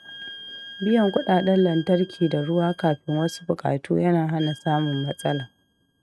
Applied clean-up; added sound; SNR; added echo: neural mask model RNNoise.